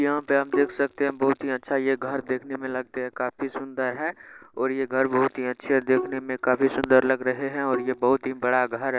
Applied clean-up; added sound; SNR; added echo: none; Bowed string instrument; 10 dB; none.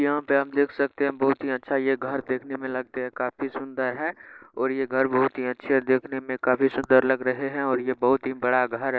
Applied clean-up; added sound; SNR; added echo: neural mask model Resemble Enhance denoiser.